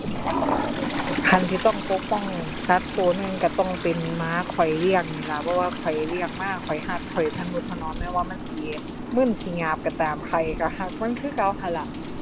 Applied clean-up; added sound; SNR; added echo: none; Toilet flush + Rain; 5 dB; none.